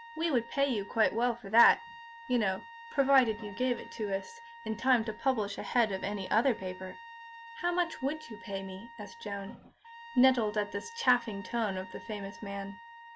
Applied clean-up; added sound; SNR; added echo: none; Trumpet; 17 dB; none.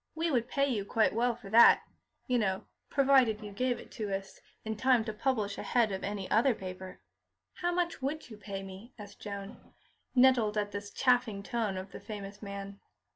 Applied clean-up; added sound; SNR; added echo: none; none; none; none.